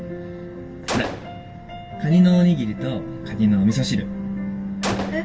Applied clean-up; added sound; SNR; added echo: none; Gunshot, gunfire; 13 dB; reverberation time 0.1 s.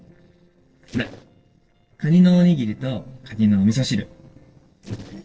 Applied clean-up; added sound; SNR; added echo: neural separator model SepFormer DNS4.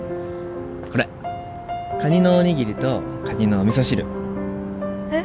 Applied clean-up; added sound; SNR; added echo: none; none; none; none.